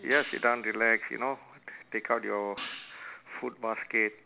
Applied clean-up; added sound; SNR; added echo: none; Hi-hat; 16 dB; none.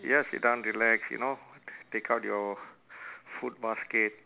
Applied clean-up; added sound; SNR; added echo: none; none; none; none.